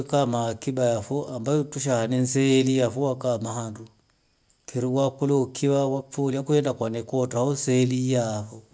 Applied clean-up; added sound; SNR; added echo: none; none; none; none.